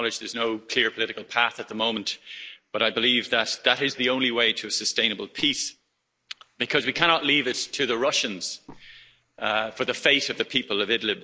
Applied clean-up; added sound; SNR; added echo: neural mask model Resemble Enhance denoiser.